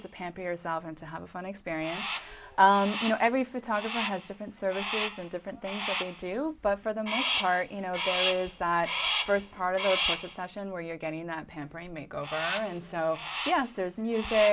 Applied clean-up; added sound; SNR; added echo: none; Crow; 6 dB; none.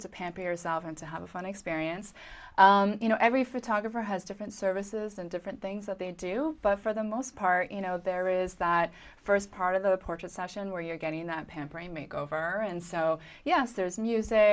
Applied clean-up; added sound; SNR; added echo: none; none; none; none.